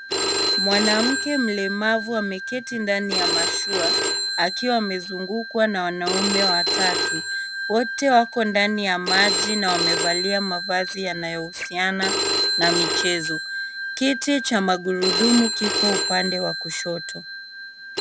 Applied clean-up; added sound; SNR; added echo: none; Telephone; 1 dB; none.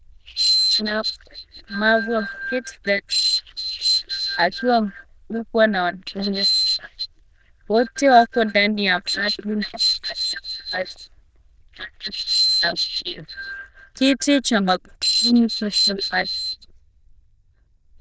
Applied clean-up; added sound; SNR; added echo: neural diffusion model UNIVERSE++.